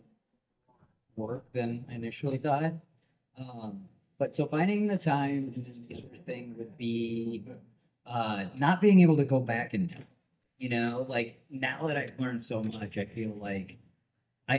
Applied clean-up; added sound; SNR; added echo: neural mask model DeepFilterNet 3.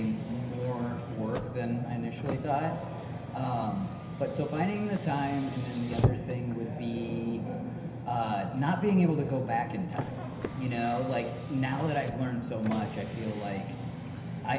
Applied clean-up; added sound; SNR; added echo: none; Car; 10 dB; reverberation time 0.9 s.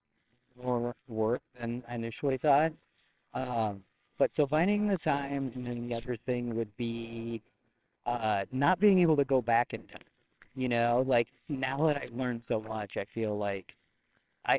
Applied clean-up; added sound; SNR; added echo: neural separator model SepFormer WHAMR!.